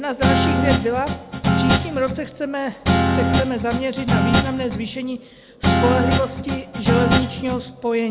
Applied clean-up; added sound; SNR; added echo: none; Guitar; -4 dB; none.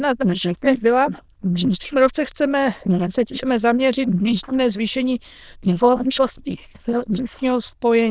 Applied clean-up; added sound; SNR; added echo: neural diffusion model UNIVERSE++.